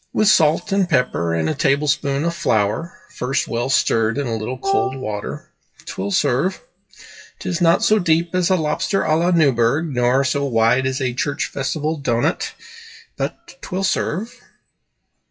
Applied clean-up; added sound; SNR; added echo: classical method WPE with log-MMSE.